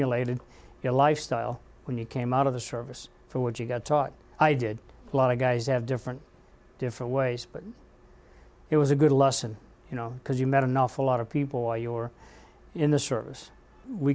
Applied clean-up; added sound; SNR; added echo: none; none; none; none.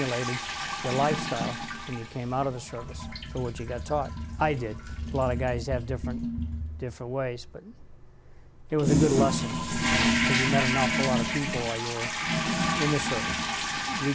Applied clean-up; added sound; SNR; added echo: none; Toilet flush; -1 dB; none.